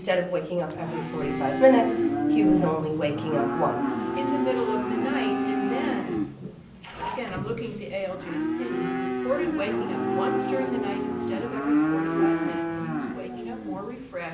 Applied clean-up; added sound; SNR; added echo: none; Livestock, farm animals, working animals; -2 dB; reverberation time 0.6 s.